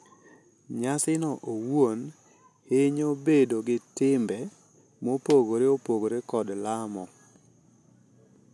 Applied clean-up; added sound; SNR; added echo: none; Explosion; 20 dB; none.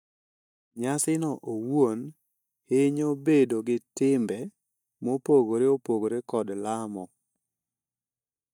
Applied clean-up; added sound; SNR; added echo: neural mask model DeepFilterNet 3.